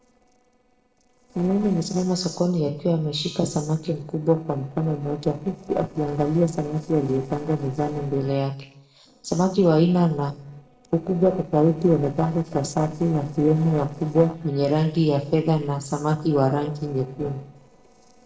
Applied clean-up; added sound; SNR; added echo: neural separator model SepFormer DNS4.